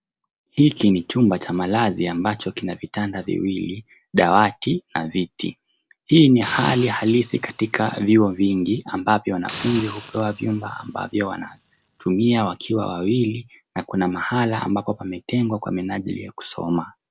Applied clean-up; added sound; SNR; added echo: none; Hiss; 17 dB; none.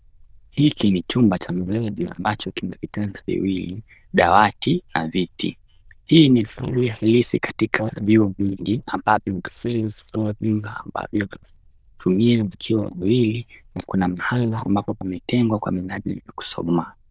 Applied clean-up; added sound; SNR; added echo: neural diffusion model UNIVERSE++.